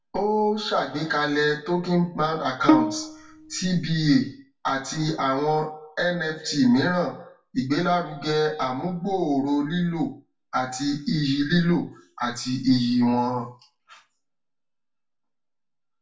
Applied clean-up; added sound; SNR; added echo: none; Bowed string instrument; 0 dB; reverberation time 0.2 s.